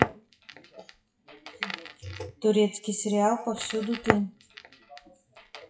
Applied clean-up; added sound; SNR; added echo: classical method WPE with log-MMSE.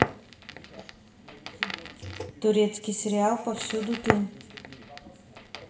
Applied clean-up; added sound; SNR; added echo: none; Crackle; 5 dB; reverberation time 0.8 s.